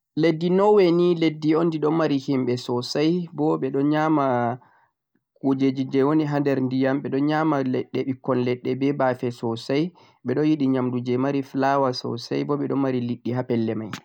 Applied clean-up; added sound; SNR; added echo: none; none; none; none.